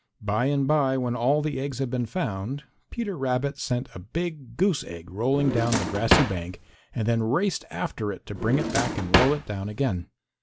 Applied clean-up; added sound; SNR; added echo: none; Drawer open or close; 0 dB; none.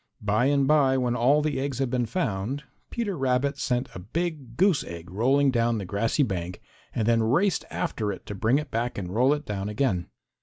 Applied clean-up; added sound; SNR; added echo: none; none; none; none.